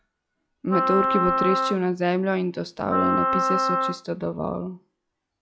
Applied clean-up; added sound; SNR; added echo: classical method log-MMSE.